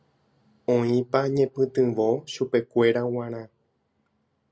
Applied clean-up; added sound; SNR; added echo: none; none; none; none.